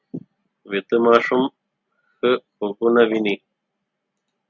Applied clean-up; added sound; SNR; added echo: none; none; none; none.